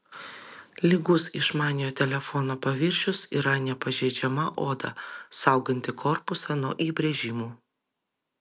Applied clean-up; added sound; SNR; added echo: none; none; none; none.